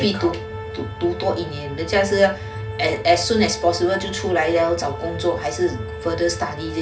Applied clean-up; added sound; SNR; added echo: none; Organ; 13 dB; reverberation time 0.4 s.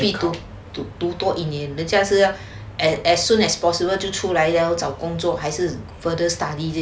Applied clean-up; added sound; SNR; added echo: none; none; none; none.